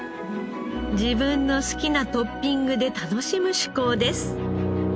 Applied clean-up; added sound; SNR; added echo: none; none; none; none.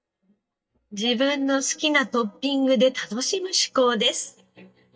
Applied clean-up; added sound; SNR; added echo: neural mask model DeepFilterNet 3.